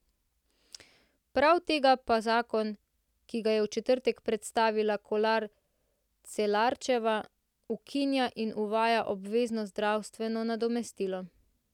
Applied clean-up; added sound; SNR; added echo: none; none; none; none.